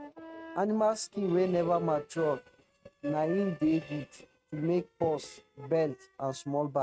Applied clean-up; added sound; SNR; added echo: neural mask model RNNoise.